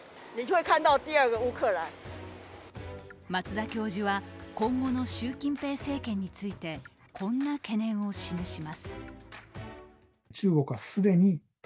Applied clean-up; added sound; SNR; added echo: none; none; none; none.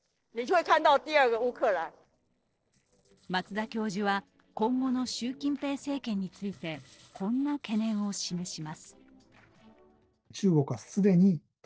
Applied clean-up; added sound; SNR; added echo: neural separator model SepFormer DNS4.